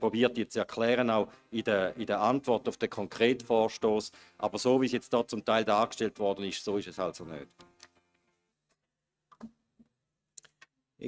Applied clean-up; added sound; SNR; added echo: neural mask model RNNoise.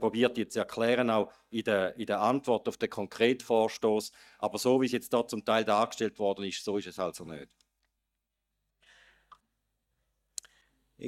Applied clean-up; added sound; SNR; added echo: neural mask model DeepFilterNet 3.